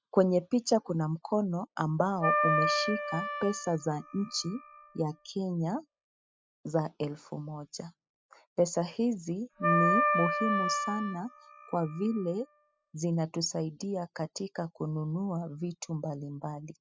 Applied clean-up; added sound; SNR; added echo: classical method spectral subtraction.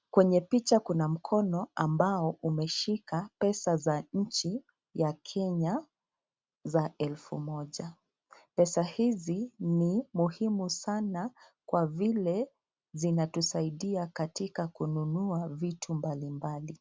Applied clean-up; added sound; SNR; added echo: none; none; none; none.